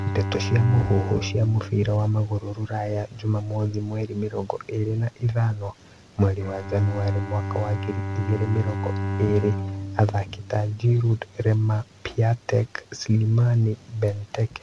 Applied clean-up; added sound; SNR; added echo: none; Bowed string instrument; 8 dB; none.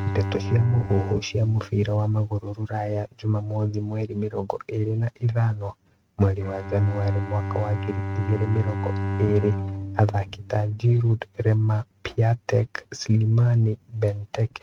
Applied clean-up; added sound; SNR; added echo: neural mask model RNNoise.